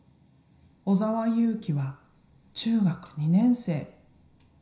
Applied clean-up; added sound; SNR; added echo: none; none; none; reverberation time 0.5 s.